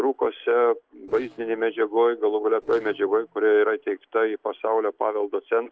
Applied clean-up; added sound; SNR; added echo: neural separator model SepFormer DNS4.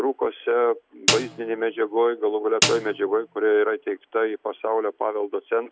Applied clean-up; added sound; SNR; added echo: none; Snare drum; 5 dB; none.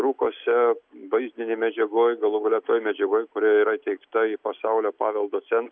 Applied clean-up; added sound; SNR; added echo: none; none; none; none.